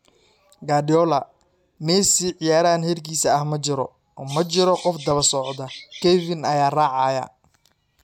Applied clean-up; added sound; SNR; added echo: none; Bird vocalization, bird call, bird song; 18 dB; none.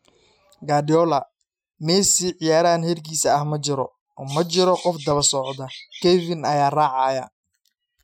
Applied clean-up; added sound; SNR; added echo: classical method Wiener filter.